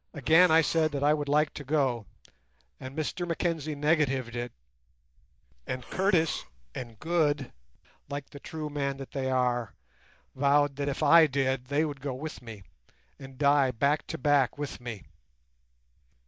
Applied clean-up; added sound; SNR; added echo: neural mask model DeepFilterNet 3.